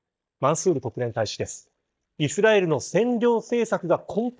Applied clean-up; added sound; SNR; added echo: neural mask model DeepFilterNet 3.